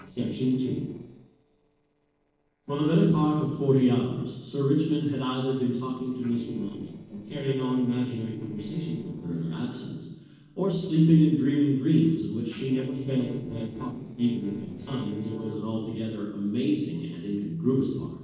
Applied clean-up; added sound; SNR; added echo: neural separator model SepFormer DNS4.